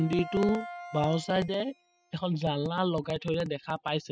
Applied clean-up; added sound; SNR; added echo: classical method spectral subtraction.